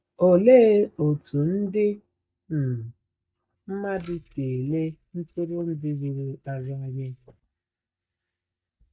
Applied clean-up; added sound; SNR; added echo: neural mask model DeepFilterNet 3.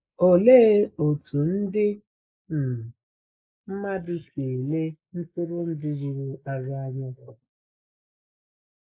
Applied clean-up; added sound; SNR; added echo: neural mask model Resemble Enhance denoiser.